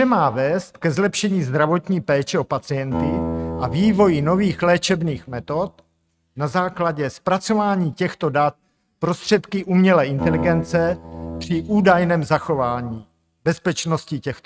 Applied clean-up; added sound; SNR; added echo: neural mask model RNNoise.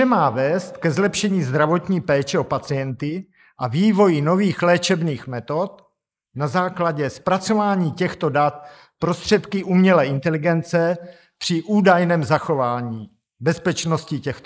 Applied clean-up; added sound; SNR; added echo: neural mask model Resemble Enhance denoiser.